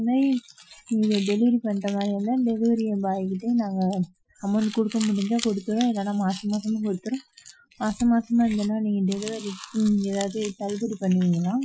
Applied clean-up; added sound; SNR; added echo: classical method Wiener filter.